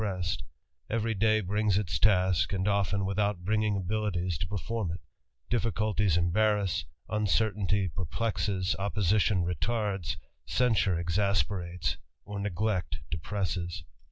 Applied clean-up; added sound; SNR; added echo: none; none; none; none.